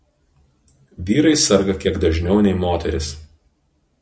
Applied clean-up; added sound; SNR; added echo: none; none; none; none.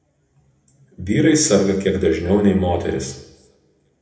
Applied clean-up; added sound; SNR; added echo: none; none; none; reverberation time 0.8 s.